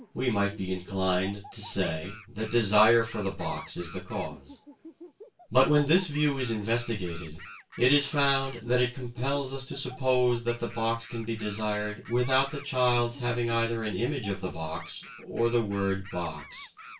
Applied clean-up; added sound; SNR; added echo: none; Animal; 19 dB; reverberation time 0.2 s.